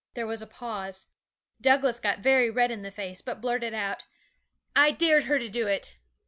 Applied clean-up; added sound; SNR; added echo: none; none; none; none.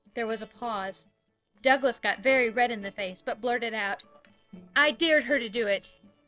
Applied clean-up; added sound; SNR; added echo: neural separator model SepFormer DNS4.